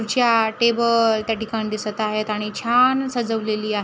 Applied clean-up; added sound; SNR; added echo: none; none; none; none.